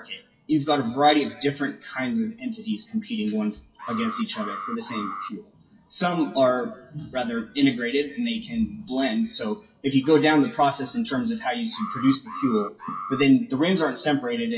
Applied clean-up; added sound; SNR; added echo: classical method WPE with log-MMSE.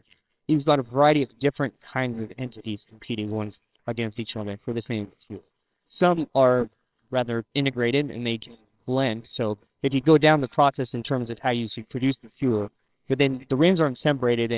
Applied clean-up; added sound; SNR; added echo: neural separator model SepFormer WHAMR!.